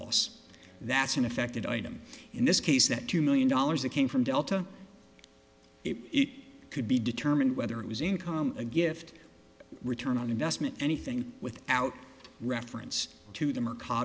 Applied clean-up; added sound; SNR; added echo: none; none; none; none.